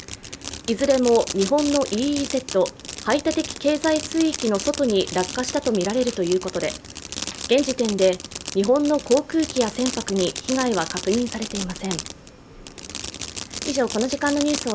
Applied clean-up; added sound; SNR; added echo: none; Fireworks; 10 dB; none.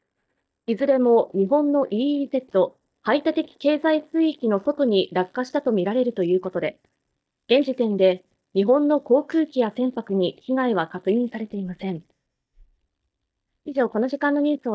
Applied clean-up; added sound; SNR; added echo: neural mask model DeepFilterNet 3.